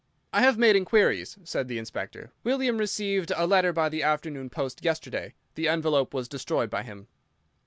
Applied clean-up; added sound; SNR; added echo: none; none; none; none.